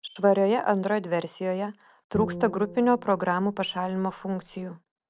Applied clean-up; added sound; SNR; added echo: none; Bowed string instrument; 12 dB; none.